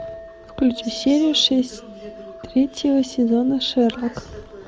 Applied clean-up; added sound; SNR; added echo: none; Chink, clink; 19 dB; none.